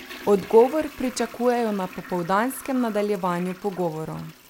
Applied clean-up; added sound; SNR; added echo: none; Toilet flush; 19 dB; none.